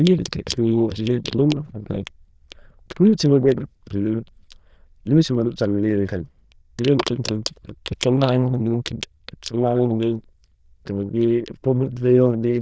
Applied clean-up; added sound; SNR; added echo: neural diffusion model UNIVERSE++.